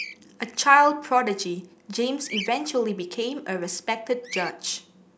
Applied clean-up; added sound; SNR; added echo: none; Bird vocalization, bird call, bird song; 16 dB; none.